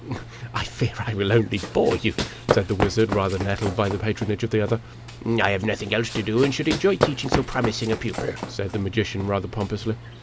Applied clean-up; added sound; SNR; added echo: none; Run; 7 dB; none.